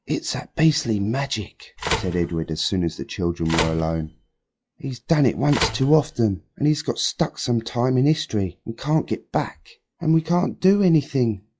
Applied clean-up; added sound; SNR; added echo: classical method log-MMSE.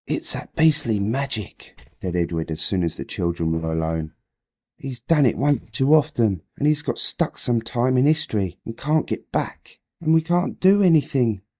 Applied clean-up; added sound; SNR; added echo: neural mask model DeepFilterNet 3.